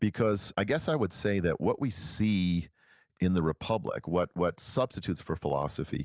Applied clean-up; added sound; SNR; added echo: none; none; none; none.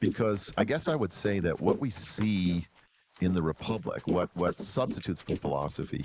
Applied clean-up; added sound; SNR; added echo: neural mask model Resemble Enhance denoiser.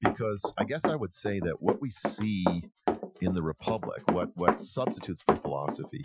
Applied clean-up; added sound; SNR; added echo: classical method Wiener filter.